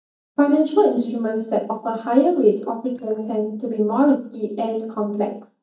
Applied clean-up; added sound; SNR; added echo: neural mask model DeepFilterNet 3.